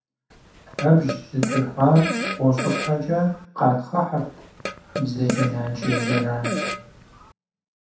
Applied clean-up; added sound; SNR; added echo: none; Fart; 6 dB; reverberation time 0.7 s.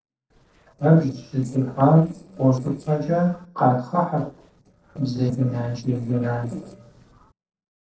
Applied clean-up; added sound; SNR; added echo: neural separator model SepFormer DNS4.